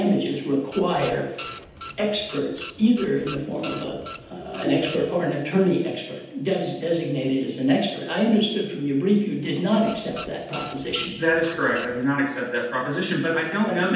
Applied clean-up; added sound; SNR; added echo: none; Printer; 14 dB; reverberation time 0.8 s.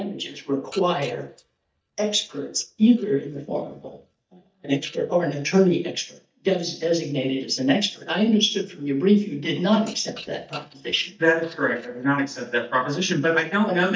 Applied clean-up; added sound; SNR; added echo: neural mask model DeepFilterNet 3.